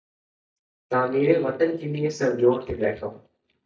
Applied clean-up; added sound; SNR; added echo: neural mask model DeepFilterNet 3.